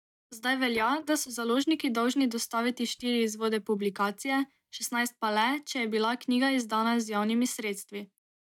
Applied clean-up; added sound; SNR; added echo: neural mask model DeepFilterNet 3.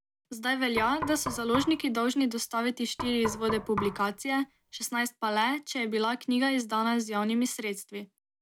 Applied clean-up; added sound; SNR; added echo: none; Knock; 10 dB; none.